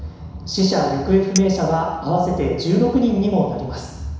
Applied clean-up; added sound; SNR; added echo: none; Chink, clink; 17 dB; reverberation time 1.0 s.